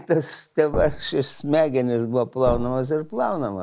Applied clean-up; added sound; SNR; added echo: none; Thump, thud; 9 dB; none.